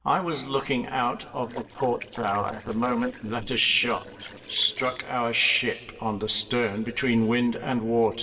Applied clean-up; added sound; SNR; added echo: neural separator model SepFormer DNS4.